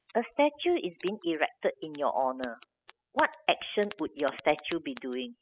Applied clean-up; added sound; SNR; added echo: classical method spectral subtraction.